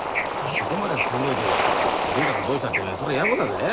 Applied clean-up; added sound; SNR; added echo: none; Bird / Ocean; -3 dB; none.